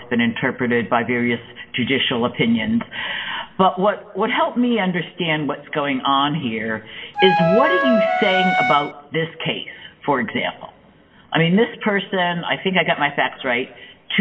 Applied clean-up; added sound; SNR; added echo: none; Wind instrument, woodwind instrument; -2 dB; reverberation time 1.3 s.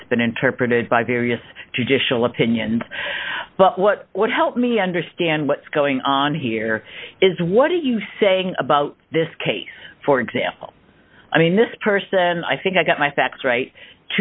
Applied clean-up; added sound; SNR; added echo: none; none; none; none.